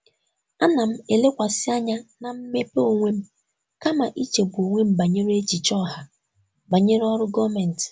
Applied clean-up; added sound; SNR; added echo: none; none; none; none.